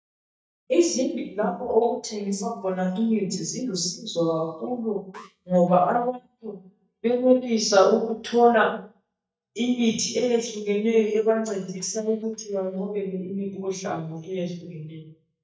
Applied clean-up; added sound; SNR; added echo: neural mask model DeepFilterNet 3.